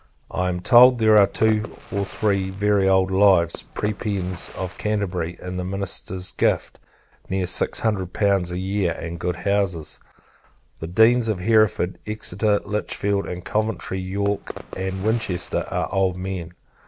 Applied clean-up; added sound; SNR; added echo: none; Fireworks; 17 dB; none.